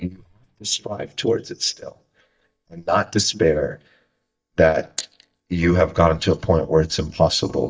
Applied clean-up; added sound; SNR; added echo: neural mask model DeepFilterNet 3.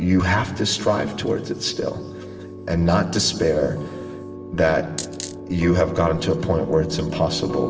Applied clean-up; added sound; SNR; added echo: none; Coin (dropping); 11 dB; reverberation time 2.1 s.